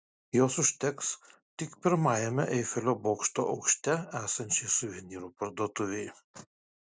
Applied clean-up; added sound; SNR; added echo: none; none; none; none.